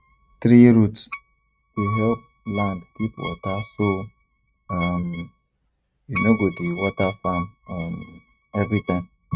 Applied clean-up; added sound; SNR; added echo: neural mask model RNNoise.